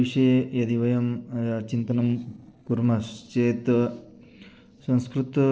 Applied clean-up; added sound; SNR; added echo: neural separator model SepFormer DNS4.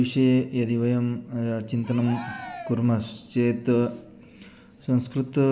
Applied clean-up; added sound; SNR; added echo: none; Cheering; 17 dB; none.